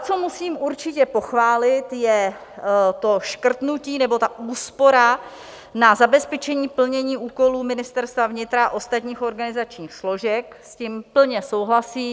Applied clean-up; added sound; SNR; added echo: none; none; none; none.